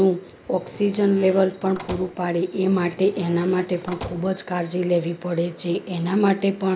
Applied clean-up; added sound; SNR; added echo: none; Slam; 17 dB; none.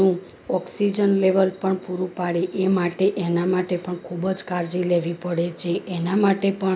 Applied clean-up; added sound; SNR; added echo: none; none; none; none.